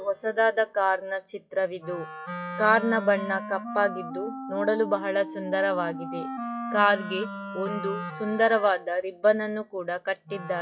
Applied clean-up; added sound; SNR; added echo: classical method WPE with log-MMSE.